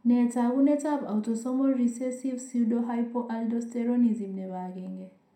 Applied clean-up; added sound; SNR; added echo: none; none; none; reverberation time 0.4 s.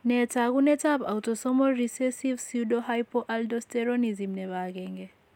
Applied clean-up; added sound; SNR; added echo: none; none; none; none.